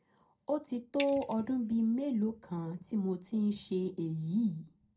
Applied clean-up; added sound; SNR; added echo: none; Bicycle bell; -1 dB; reverberation time 0.2 s.